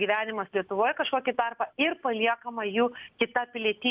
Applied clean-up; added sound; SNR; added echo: none; none; none; none.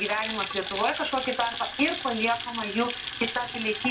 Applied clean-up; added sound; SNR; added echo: none; Sink (filling or washing) / Water tap, faucet / Splash, splatter; 6 dB; reverberation time 0.2 s.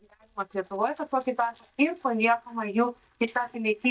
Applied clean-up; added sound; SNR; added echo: neural mask model DeepFilterNet 3.